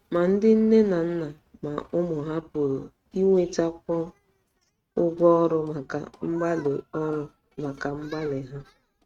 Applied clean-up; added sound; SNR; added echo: neural mask model RNNoise.